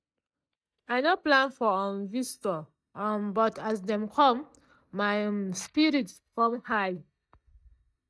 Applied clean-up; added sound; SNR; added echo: neural mask model DeepFilterNet 3.